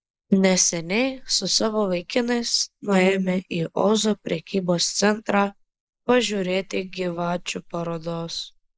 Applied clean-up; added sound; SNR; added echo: neural mask model Resemble Enhance denoiser.